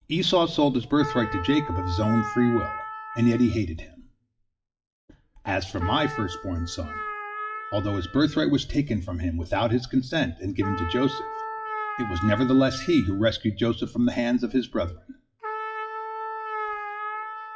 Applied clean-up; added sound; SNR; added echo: classical method WPE with log-MMSE.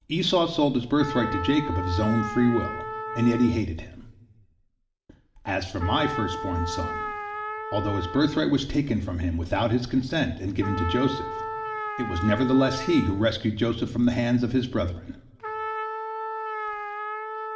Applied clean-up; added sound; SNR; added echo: none; Trumpet; 9 dB; reverberation time 1.1 s.